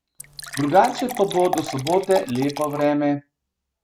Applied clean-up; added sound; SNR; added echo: none; Fill (with liquid) / Water; 10 dB; none.